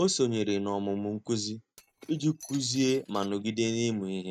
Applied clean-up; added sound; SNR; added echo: neural mask model RNNoise.